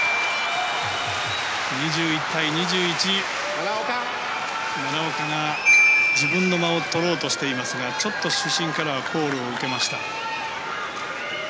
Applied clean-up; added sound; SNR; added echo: none; Marimba, xylophone; 4 dB; none.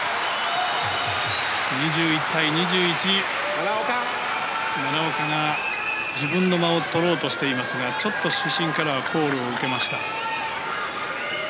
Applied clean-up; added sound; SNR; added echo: none; none; none; none.